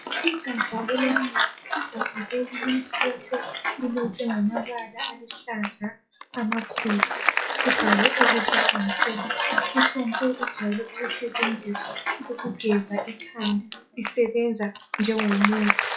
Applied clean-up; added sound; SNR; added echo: classical method WPE with log-MMSE.